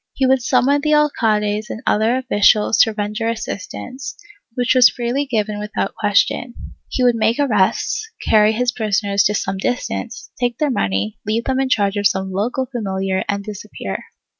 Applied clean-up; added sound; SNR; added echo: none; none; none; none.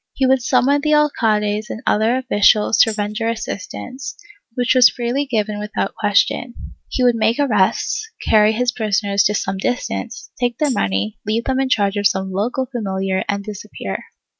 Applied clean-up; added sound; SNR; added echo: none; Tambourine; 15 dB; none.